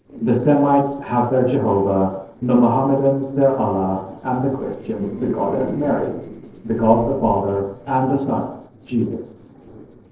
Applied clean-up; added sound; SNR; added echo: neural separator model SepFormer DNS4.